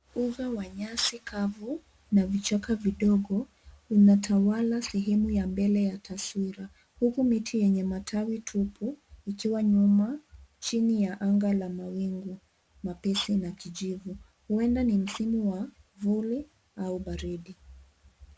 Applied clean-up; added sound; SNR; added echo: none; none; none; none.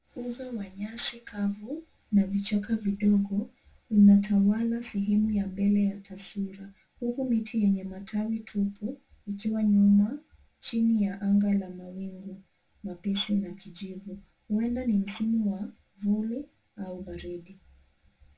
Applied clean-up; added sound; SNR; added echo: none; none; none; reverberation time 0.2 s.